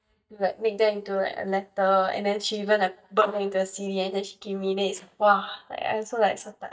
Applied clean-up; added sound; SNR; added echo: neural mask model DeepFilterNet 3.